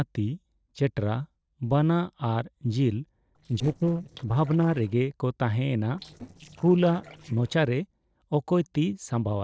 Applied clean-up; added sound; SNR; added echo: neural separator model SepFormer DNS4.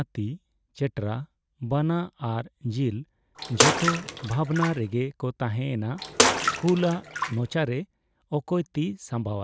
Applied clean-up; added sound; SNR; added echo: none; Bathtub (filling or washing) / Water / Splash, splatter; -2 dB; none.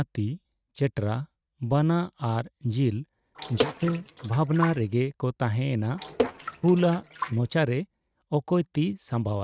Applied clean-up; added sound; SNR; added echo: neural mask model RNNoise.